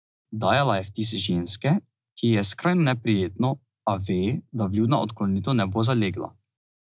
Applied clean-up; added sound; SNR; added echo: none; none; none; none.